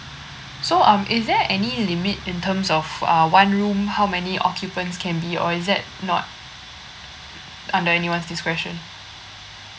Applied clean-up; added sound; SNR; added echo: none; none; none; none.